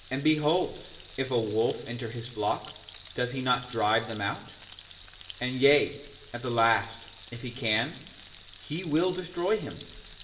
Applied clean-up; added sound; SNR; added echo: none; Frying (food); 19 dB; reverberation time 0.7 s.